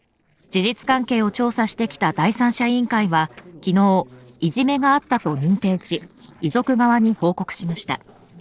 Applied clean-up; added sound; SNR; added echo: neural separator model SepFormer DNS4.